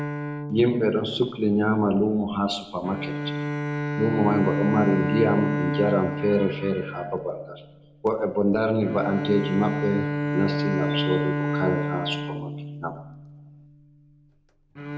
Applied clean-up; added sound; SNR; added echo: none; Bowed string instrument; 4 dB; reverberation time 0.7 s.